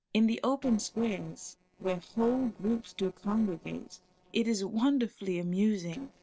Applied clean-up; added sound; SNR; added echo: neural separator model SepFormer DNS4.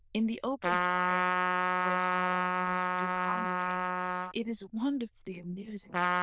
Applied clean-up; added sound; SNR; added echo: neural diffusion model UNIVERSE++.